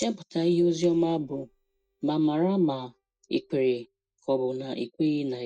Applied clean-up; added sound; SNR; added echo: neural mask model DeepFilterNet 3.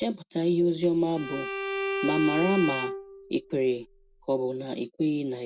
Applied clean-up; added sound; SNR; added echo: none; Bowed string instrument; 6 dB; none.